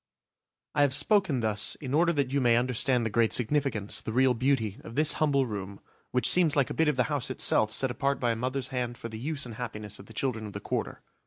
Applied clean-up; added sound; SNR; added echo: none; none; none; none.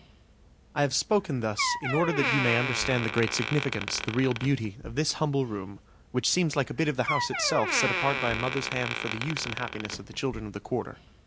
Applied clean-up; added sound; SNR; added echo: none; Door; 5 dB; none.